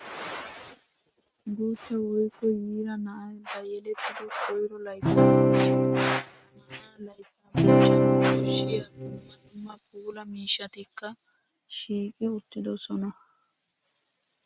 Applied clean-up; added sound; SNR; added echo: neural mask model RNNoise.